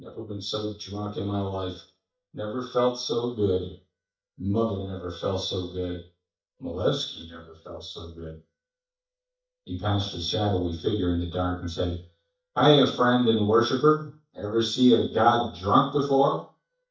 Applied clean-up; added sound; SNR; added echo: neural mask model DeepFilterNet 3.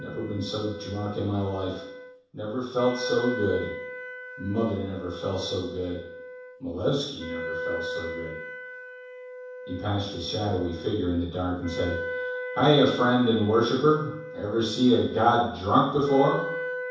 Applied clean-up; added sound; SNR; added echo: none; Wind instrument, woodwind instrument; 10 dB; reverberation time 0.7 s.